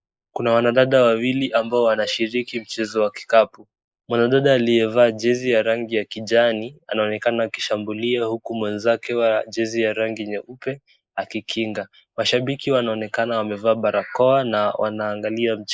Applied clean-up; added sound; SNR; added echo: neural mask model Resemble Enhance denoiser.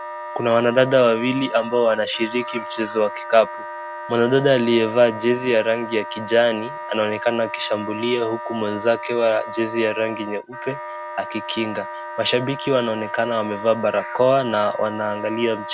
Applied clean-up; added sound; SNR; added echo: none; Wind instrument, woodwind instrument; 11 dB; none.